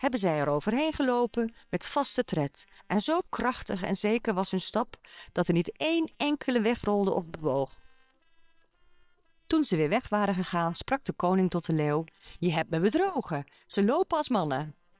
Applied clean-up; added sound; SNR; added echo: neural separator model SepFormer WHAM!.